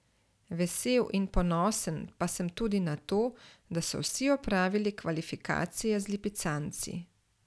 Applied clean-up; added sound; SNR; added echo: none; none; none; none.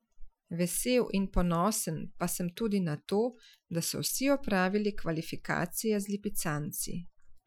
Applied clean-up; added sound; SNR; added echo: classical method Wiener filter.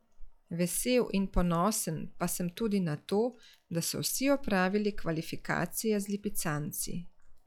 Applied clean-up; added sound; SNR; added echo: classical method log-MMSE.